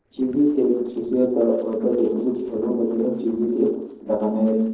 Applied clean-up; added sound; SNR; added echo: neural separator model SepFormer DNS4.